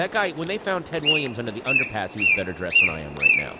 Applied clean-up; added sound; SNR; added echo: none; Bird; -4 dB; none.